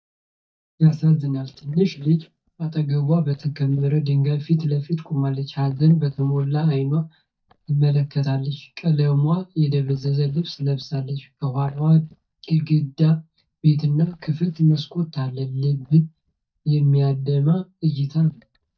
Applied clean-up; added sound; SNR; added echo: neural mask model DeepFilterNet 3.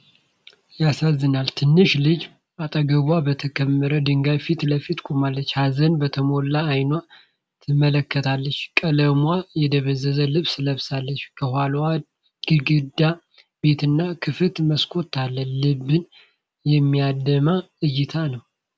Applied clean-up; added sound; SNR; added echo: none; none; none; none.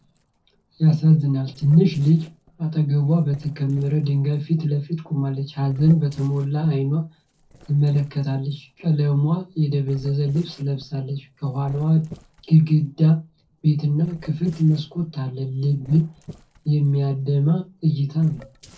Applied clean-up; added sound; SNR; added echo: neural separator model SepFormer DNS4.